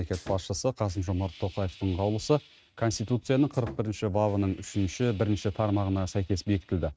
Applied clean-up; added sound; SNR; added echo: neural mask model RNNoise.